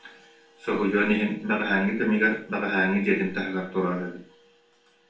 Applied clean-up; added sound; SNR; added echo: none; none; none; reverberation time 0.4 s.